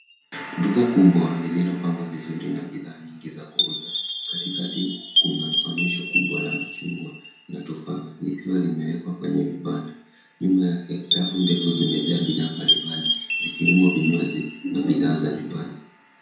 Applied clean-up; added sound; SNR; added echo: none; Chime; -2 dB; reverberation time 0.5 s.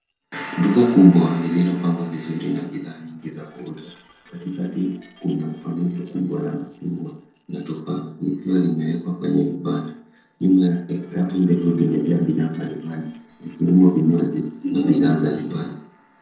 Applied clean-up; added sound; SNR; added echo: neural separator model SepFormer DNS4.